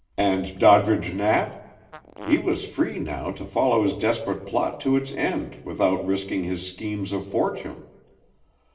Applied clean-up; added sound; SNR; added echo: none; Fart; 18 dB; reverberation time 0.7 s.